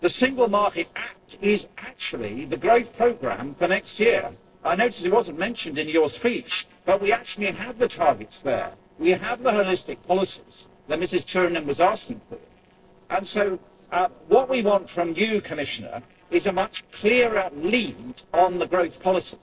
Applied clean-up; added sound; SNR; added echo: neural separator model SepFormer DNS4.